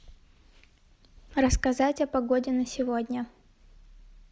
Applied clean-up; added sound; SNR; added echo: none; none; none; none.